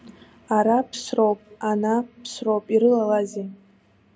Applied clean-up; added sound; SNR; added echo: none; none; none; none.